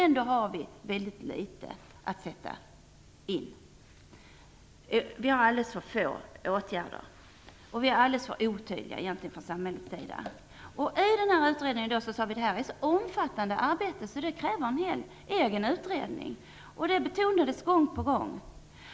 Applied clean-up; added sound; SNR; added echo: none; none; none; none.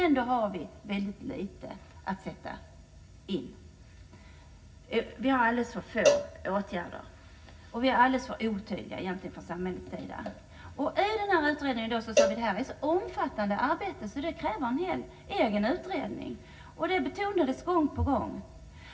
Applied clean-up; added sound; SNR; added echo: none; Cowbell; 1 dB; reverberation time 0.4 s.